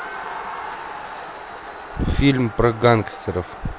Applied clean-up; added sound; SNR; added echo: none; Crowd; 11 dB; none.